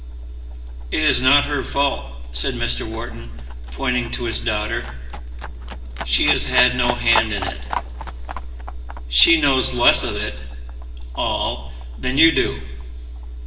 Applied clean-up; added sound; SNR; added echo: none; Livestock, farm animals, working animals; 13 dB; reverberation time 0.9 s.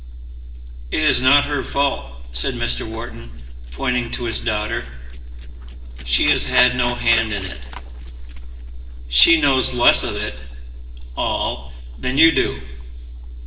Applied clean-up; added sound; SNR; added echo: neural separator model SepFormer DNS4.